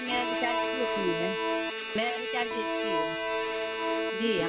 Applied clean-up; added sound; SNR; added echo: none; Bowed string instrument + Organ; -4 dB; none.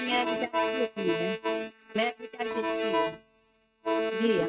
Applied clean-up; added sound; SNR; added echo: neural mask model RNNoise.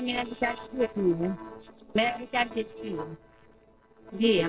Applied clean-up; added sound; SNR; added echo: neural separator model SepFormer DNS4.